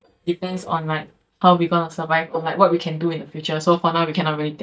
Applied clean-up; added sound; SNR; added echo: neural mask model DeepFilterNet 3.